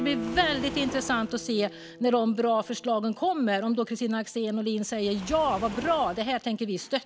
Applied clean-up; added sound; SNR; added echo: none; Waves, surf + Guitar; 13 dB; none.